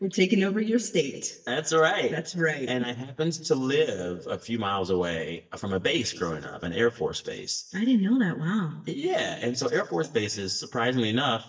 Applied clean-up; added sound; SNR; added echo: neural mask model DeepFilterNet 3.